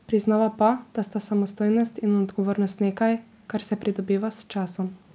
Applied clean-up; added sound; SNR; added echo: none; none; none; none.